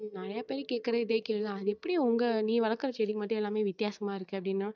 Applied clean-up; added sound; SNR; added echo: neural mask model DeepFilterNet 3.